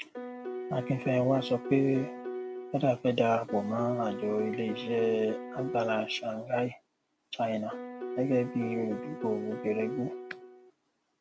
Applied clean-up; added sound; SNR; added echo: none; Piano; 8 dB; none.